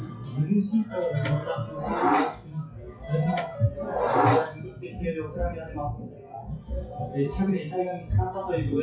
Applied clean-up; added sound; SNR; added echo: classical method WPE with log-MMSE.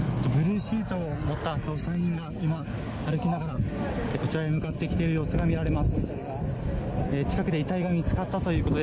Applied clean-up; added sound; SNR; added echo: none; none; none; none.